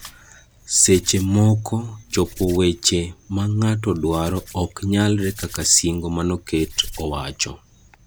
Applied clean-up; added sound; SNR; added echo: none; Hands; 19 dB; none.